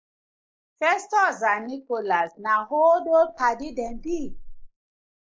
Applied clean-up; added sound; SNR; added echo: neural mask model Resemble Enhance denoiser.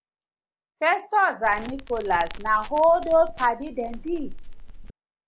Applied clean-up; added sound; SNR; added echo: none; Crackle; 11 dB; none.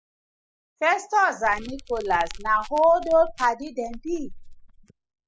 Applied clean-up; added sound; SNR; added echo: classical method spectral subtraction.